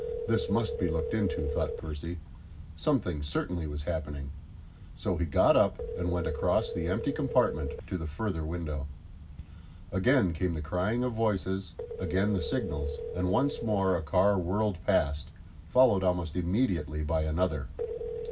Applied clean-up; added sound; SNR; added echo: none; Telephone; 9 dB; reverberation time 0.4 s.